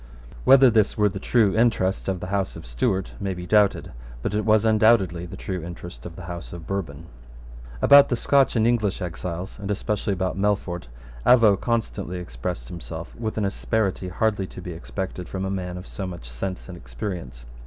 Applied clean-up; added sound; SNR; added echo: none; none; none; none.